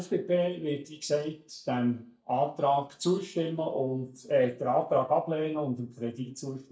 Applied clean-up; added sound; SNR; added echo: neural mask model DeepFilterNet 3.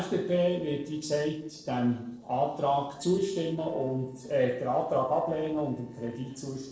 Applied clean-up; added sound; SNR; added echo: neural separator model SepFormer DNS4.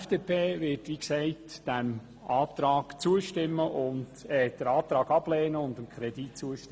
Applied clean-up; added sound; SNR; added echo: none; none; none; none.